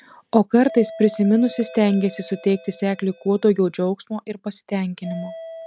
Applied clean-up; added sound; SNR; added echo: none; Doorbell; 18 dB; none.